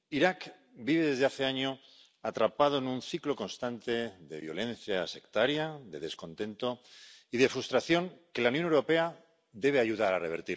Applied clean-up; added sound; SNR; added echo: none; none; none; none.